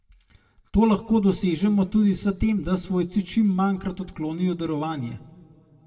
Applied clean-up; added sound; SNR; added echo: none; none; none; reverberation time 1.3 s.